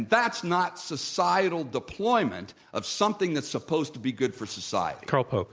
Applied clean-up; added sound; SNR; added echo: none; none; none; none.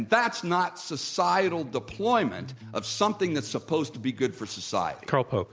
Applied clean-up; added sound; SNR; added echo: none; Electric guitar; 20 dB; none.